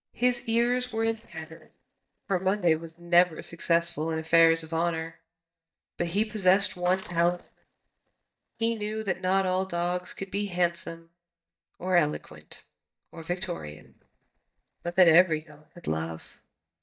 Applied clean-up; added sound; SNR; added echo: neural mask model DeepFilterNet 3.